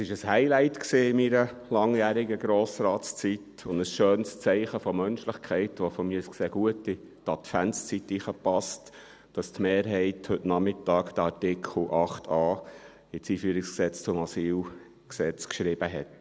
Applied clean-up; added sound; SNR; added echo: none; none; none; none.